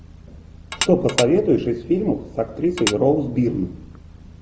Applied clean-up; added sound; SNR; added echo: none; Tap / Dishes, pots, and pans; 5 dB; none.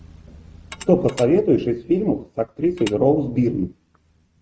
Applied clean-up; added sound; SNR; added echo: neural mask model RNNoise.